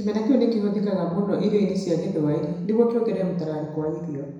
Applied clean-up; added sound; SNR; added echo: none; none; none; reverberation time 1.0 s.